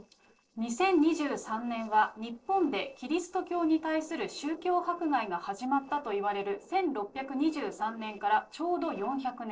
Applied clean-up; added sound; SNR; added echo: neural separator model SepFormer DNS4.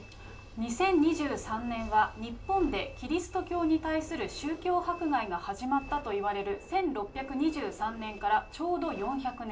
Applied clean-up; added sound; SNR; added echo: none; Train; 20 dB; reverberation time 0.2 s.